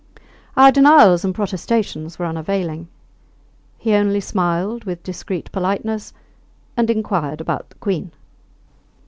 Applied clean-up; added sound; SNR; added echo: none; none; none; none.